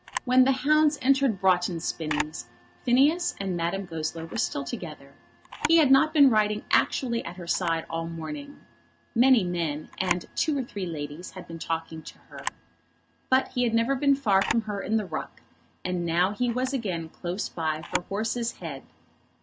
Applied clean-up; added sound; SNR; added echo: none; Camera; 14 dB; none.